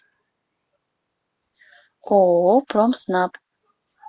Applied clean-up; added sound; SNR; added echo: none; none; none; none.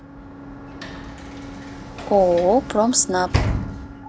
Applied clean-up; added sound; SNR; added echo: none; Sliding door / Slam; 6 dB; none.